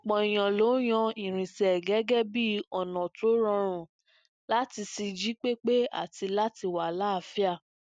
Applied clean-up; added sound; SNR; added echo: none; none; none; none.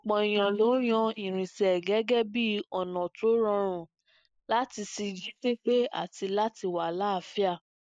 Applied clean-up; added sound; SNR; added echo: neural mask model Resemble Enhance denoiser.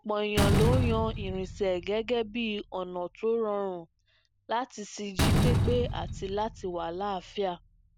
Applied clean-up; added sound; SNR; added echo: none; Slam; 0 dB; none.